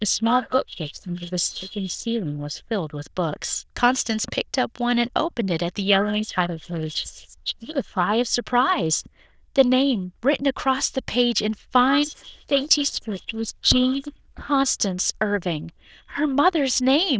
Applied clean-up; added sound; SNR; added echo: neural diffusion model UNIVERSE++.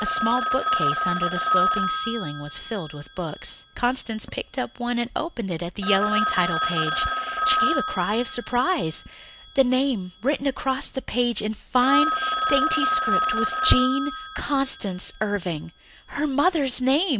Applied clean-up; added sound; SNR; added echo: none; Telephone; 2 dB; none.